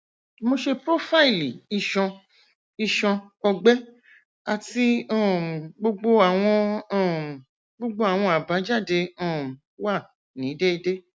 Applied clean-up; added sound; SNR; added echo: none; none; none; none.